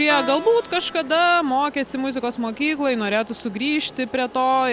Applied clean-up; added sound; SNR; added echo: none; Keyboard (musical); 16 dB; none.